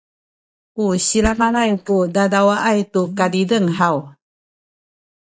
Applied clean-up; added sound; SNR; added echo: neural mask model DeepFilterNet 3.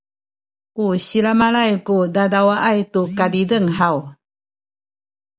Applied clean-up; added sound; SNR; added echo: none; none; none; none.